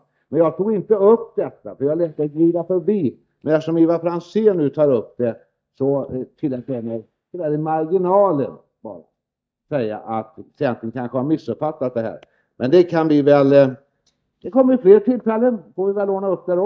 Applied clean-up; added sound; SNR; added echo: neural mask model DeepFilterNet 3.